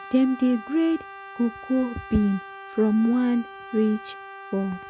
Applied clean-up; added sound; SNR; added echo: none; Brass instrument; 16 dB; none.